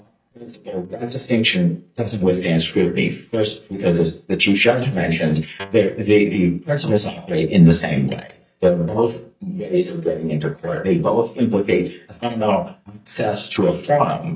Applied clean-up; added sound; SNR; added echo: neural mask model DeepFilterNet 3.